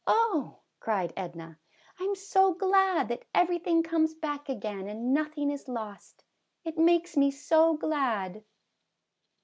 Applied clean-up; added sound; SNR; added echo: none; none; none; none.